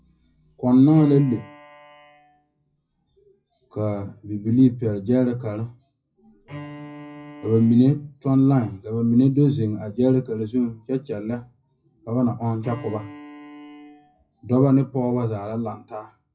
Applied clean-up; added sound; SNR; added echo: classical method WPE with log-MMSE.